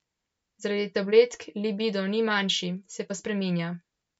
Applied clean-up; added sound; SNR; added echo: none; none; none; none.